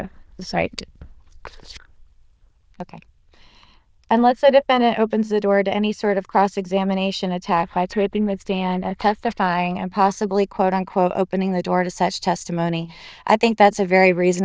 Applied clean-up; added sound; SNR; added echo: neural diffusion model UNIVERSE++.